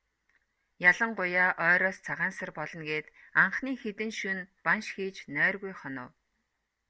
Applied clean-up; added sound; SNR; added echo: none; none; none; none.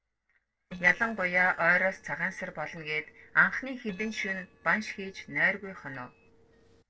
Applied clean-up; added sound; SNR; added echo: neural separator model SepFormer DNS4.